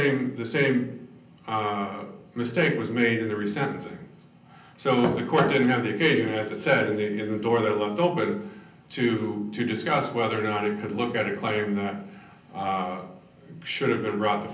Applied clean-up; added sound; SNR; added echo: none; none; none; reverberation time 0.6 s.